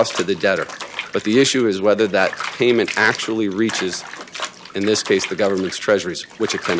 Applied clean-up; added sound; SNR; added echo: none; Bathtub (filling or washing) / Water; 12 dB; none.